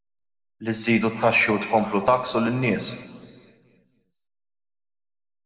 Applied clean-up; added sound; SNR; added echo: none; Bark; 18 dB; reverberation time 1.9 s.